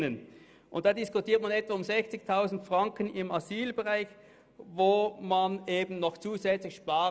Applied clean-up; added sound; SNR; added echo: none; none; none; none.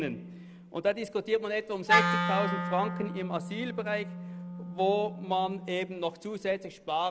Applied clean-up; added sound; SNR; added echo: none; Wind instrument, woodwind instrument; 2 dB; none.